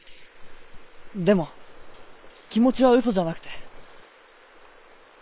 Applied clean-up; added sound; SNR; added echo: neural separator model SepFormer WHAM!.